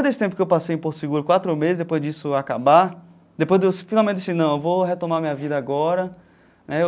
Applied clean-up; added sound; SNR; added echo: none; none; none; none.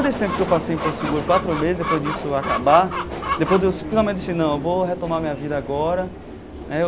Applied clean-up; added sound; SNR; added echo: none; Subway, metro, underground + Chicken, rooster; 6 dB; none.